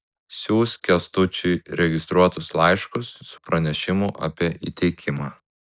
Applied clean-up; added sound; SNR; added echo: neural mask model Resemble Enhance denoiser.